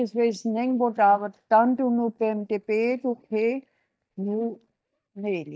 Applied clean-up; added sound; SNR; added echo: neural mask model DeepFilterNet 3.